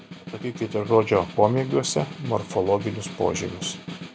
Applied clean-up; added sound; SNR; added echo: none; Snare drum; 13 dB; none.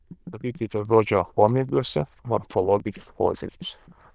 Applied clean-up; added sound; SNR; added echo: neural diffusion model UNIVERSE++.